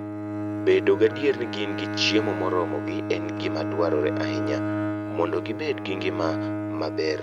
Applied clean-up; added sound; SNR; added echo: none; Bowed string instrument; 3 dB; none.